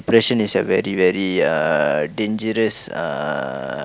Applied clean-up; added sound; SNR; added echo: none; none; none; none.